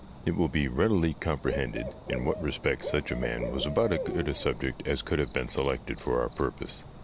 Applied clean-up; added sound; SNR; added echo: none; Cricket / Bird; 10 dB; none.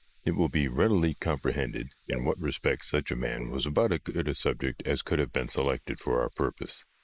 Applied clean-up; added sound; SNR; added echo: neural mask model Resemble Enhance denoiser.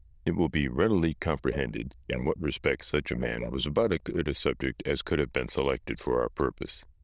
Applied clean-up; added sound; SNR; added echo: neural diffusion model UNIVERSE++.